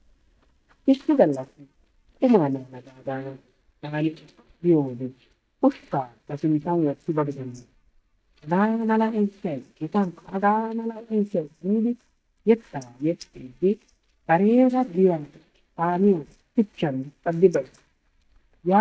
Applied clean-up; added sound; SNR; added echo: neural mask model DeepFilterNet 3.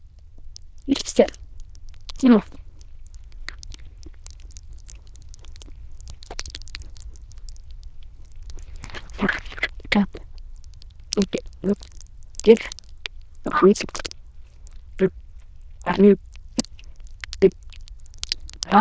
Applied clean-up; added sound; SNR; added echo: neural diffusion model UNIVERSE++.